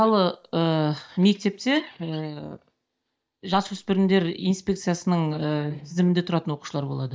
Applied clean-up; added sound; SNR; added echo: neural mask model DeepFilterNet 3.